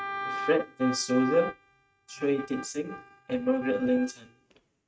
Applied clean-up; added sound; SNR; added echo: neural mask model RNNoise.